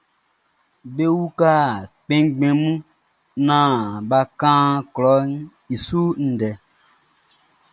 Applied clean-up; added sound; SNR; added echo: none; none; none; none.